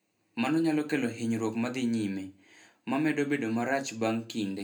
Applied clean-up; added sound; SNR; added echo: none; none; none; reverberation time 0.3 s.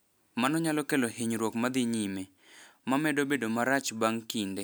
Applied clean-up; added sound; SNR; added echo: none; none; none; none.